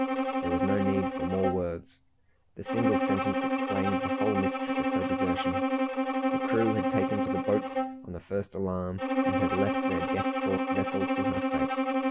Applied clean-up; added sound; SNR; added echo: none; Bowed string instrument; -4 dB; none.